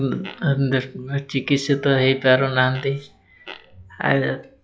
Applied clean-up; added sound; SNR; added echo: classical method log-MMSE.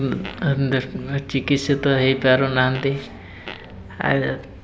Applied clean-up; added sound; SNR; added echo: none; Fart; 19 dB; none.